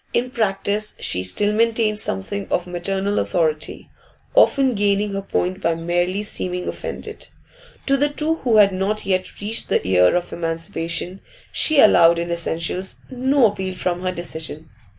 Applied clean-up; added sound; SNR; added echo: none; none; none; none.